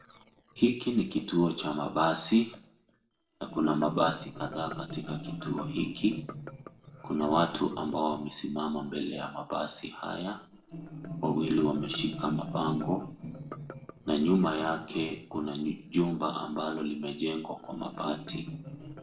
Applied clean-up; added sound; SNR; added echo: neural separator model SepFormer DNS4.